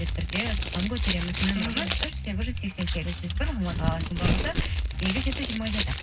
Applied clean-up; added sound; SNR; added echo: none; Crumpling, crinkling; 0 dB; reverberation time 0.4 s.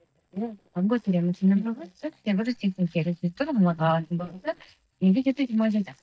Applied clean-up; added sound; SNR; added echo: neural mask model DeepFilterNet 3.